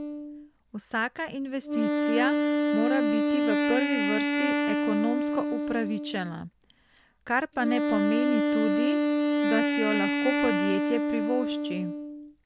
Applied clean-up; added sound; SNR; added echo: none; Wind instrument, woodwind instrument; -4 dB; none.